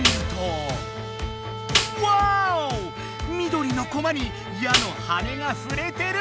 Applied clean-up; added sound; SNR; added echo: none; Snare drum; 4 dB; none.